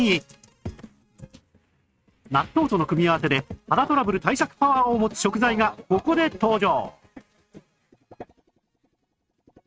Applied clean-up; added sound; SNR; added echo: neural mask model RNNoise.